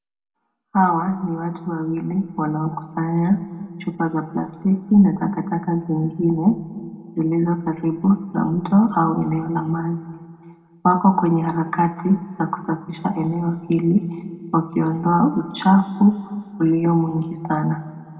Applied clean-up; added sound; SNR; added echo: none; none; none; reverberation time 1.6 s.